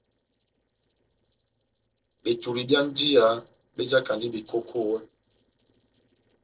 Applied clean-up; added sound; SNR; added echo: neural separator model SepFormer DNS4.